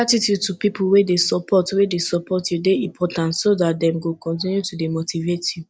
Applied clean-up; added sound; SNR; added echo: none; none; none; none.